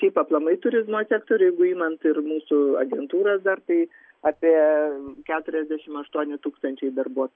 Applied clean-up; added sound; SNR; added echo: none; none; none; none.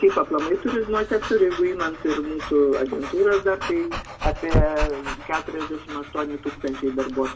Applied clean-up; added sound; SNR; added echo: none; Dog / Breathing; 7 dB; reverberation time 0.4 s.